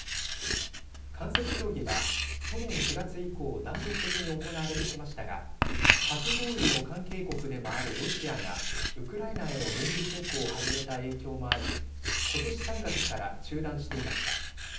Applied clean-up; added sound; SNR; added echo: none; Writing; -5 dB; reverberation time 0.6 s.